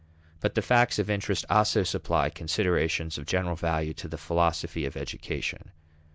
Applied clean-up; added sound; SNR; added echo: none; none; none; none.